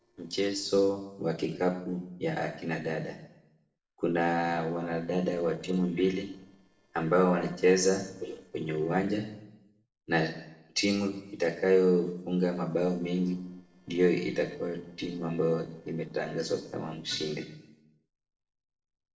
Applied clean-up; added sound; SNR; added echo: neural separator model SepFormer DNS4.